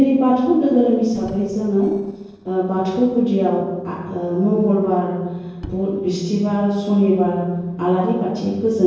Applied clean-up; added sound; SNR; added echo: neural separator model SepFormer DNS4.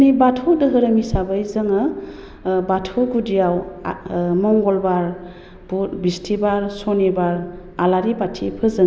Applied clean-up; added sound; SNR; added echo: none; none; none; none.